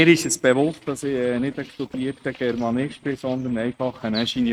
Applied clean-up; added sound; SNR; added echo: neural mask model RNNoise.